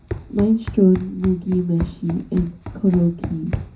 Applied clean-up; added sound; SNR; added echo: none; Run; 10 dB; reverberation time 0.4 s.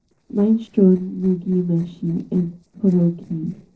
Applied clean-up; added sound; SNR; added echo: neural separator model SepFormer DNS4.